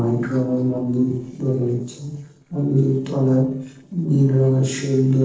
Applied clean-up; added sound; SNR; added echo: neural separator model SepFormer DNS4.